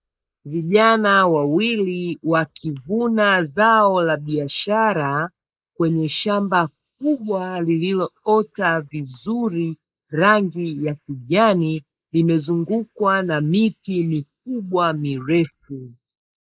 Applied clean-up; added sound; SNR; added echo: neural mask model Resemble Enhance denoiser.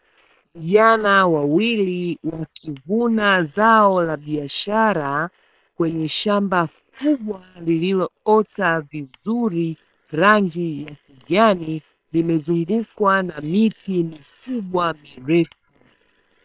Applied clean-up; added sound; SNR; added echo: neural separator model SepFormer WHAM!.